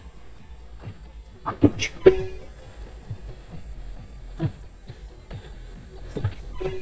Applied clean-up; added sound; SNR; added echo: neural mask model DeepFilterNet 3.